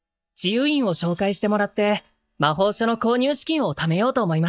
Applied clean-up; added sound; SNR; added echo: neural mask model DeepFilterNet 3.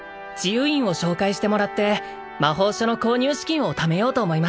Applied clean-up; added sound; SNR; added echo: none; none; none; none.